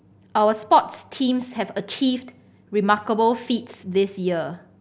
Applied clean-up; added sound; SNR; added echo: none; none; none; none.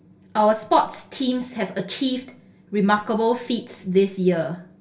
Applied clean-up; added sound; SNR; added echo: none; none; none; reverberation time 0.3 s.